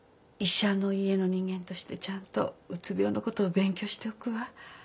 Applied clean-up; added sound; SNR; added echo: none; none; none; none.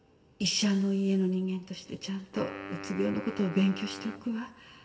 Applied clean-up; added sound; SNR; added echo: none; Wind instrument, woodwind instrument; 13 dB; reverberation time 1.9 s.